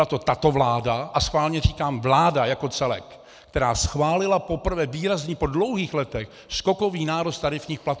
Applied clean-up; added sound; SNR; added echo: none; none; none; none.